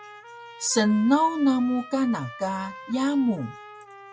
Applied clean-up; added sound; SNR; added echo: none; Trumpet; 17 dB; none.